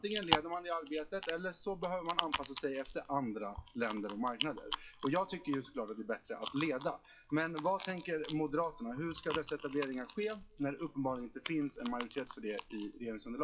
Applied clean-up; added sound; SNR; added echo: classical method WPE with log-MMSE.